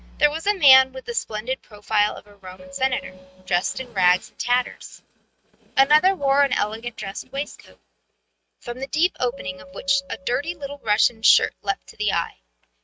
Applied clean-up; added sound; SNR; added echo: neural mask model RNNoise.